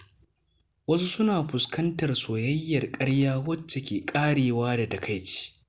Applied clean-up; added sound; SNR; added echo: none; none; none; none.